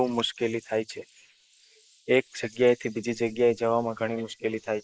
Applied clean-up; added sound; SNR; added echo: neural mask model Resemble Enhance denoiser.